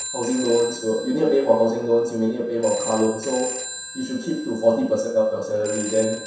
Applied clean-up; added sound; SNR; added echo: none; Telephone; 12 dB; reverberation time 0.7 s.